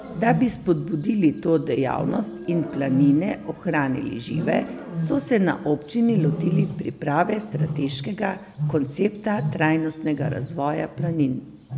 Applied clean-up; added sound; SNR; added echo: none; Wild animals; 7 dB; none.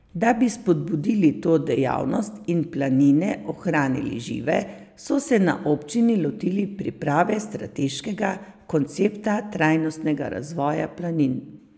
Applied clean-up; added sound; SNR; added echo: none; none; none; none.